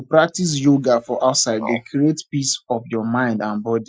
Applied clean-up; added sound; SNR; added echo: classical method Wiener filter.